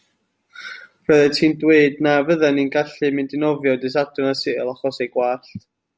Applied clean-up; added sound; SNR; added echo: none; none; none; none.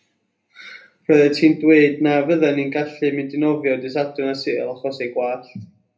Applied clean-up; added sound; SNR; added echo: none; none; none; reverberation time 0.3 s.